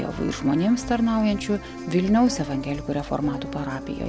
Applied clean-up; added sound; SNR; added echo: none; Keyboard (musical); 16 dB; none.